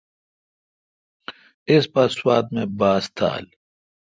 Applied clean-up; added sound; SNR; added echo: none; none; none; none.